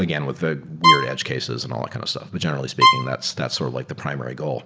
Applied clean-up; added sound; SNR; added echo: none; Bowed string instrument; -5 dB; none.